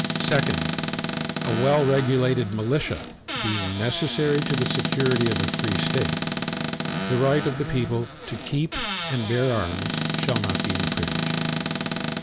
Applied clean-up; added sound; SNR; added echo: none; Squeak / Cupboard open or close; 2 dB; none.